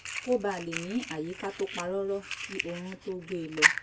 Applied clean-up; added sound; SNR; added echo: none; Fire; 0 dB; reverberation time 0.2 s.